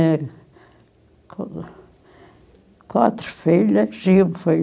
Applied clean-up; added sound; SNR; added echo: none; none; none; none.